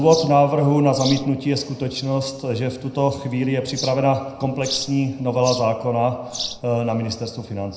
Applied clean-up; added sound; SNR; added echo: none; Bird vocalization, bird call, bird song; 12 dB; reverberation time 0.7 s.